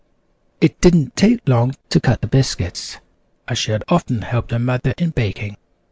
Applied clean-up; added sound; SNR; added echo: none; none; none; none.